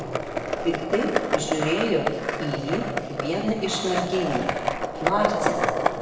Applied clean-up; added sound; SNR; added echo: none; Skateboard; -1 dB; reverberation time 1.2 s.